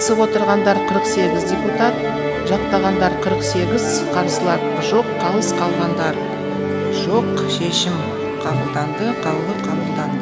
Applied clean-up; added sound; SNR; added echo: none; Musical instrument; -1 dB; none.